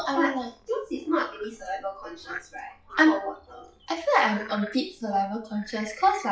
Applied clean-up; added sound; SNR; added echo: classical method WPE with log-MMSE.